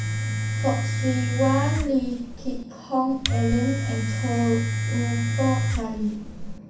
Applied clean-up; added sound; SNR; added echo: none; Domestic sounds, home sounds; 0 dB; reverberation time 0.6 s.